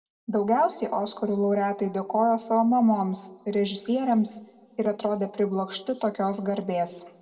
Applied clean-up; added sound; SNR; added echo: none; none; none; reverberation time 1.3 s.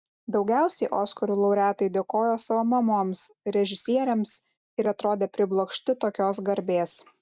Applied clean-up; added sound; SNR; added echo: none; none; none; none.